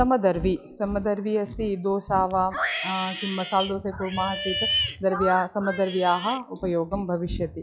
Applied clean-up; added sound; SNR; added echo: classical method log-MMSE.